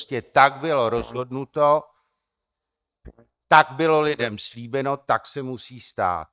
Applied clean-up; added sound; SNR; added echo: neural mask model DeepFilterNet 3.